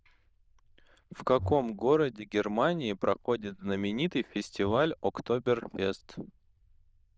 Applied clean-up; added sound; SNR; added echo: neural diffusion model UNIVERSE++.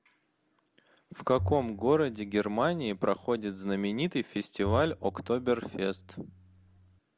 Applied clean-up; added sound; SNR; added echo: none; Bowed string instrument; 10 dB; none.